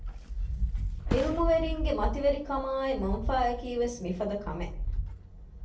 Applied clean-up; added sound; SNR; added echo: none; Thump, thud; 15 dB; reverberation time 0.4 s.